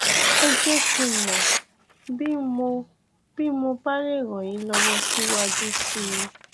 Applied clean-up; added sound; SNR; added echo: none; Tearing; -4 dB; none.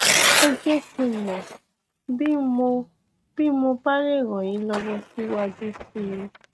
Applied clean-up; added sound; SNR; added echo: neural mask model RNNoise.